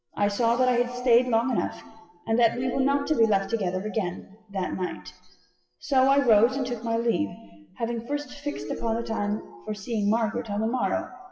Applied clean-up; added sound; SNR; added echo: classical method WPE with log-MMSE.